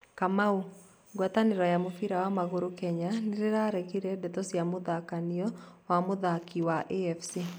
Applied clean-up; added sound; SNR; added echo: none; none; none; none.